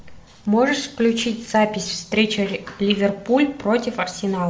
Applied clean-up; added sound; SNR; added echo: none; none; none; none.